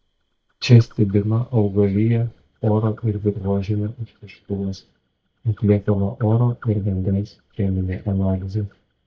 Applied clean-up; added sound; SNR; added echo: neural mask model DeepFilterNet 3.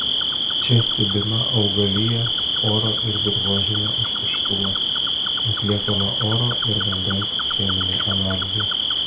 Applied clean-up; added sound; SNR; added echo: none; Cricket; -3 dB; reverberation time 0.2 s.